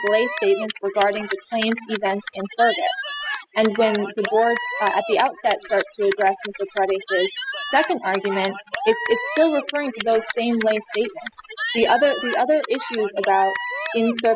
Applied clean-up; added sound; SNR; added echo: classical method spectral subtraction.